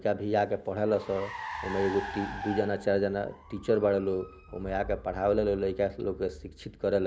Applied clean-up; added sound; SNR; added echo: none; Car; 13 dB; none.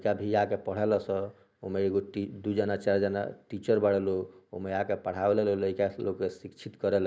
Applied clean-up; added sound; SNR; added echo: none; none; none; none.